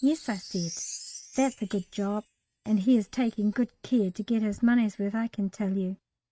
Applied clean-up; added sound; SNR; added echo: neural mask model RNNoise.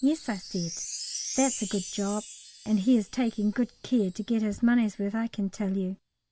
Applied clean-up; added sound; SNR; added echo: none; Wind chime; 12 dB; none.